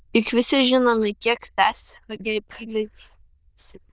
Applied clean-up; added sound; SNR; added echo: neural diffusion model UNIVERSE++.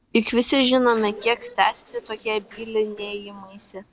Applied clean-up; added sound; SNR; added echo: neural separator model SepFormer DNS4.